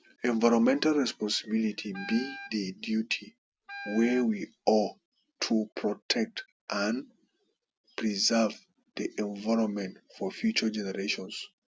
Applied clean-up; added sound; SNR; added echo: none; Wind instrument, woodwind instrument; 14 dB; none.